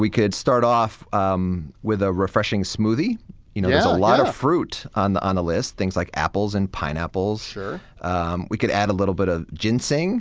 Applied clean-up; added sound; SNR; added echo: none; none; none; none.